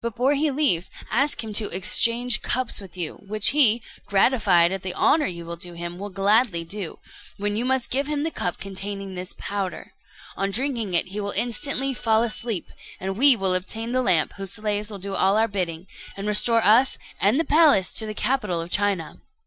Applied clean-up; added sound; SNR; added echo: neural mask model DeepFilterNet 3.